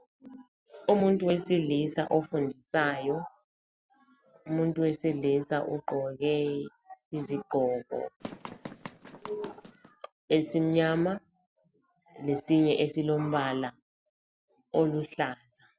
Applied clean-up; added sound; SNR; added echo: none; Run; 15 dB; none.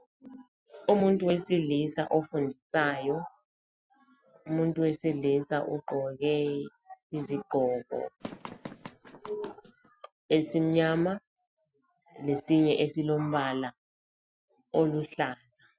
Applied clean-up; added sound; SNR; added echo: classical method Wiener filter.